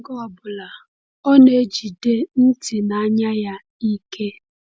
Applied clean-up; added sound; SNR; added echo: none; none; none; none.